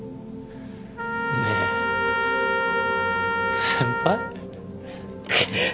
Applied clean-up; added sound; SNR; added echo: none; Trumpet; -1 dB; none.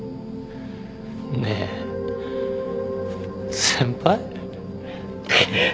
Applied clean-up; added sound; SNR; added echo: none; none; none; none.